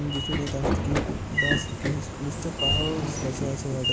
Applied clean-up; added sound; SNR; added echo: none; Sliding door / Train; -3 dB; none.